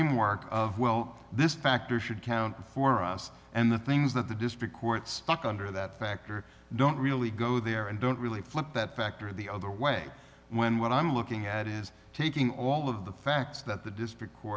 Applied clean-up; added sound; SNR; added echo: none; none; none; none.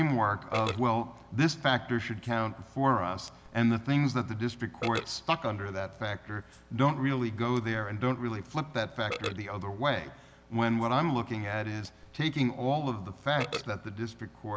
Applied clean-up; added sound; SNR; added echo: none; Burping, eructation; 16 dB; none.